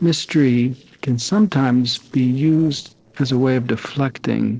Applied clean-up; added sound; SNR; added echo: neural separator model SepFormer DNS4.